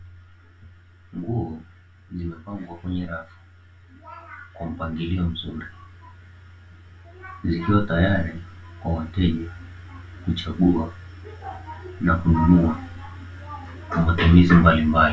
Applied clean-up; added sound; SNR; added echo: none; none; none; reverberation time 0.2 s.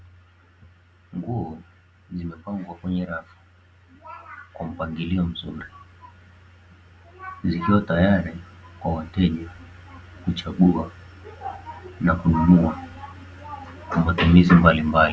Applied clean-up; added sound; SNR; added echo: none; none; none; none.